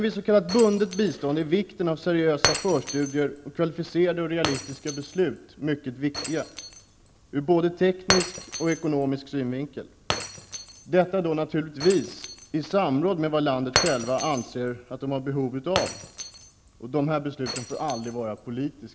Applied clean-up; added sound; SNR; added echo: none; Shatter; 9 dB; none.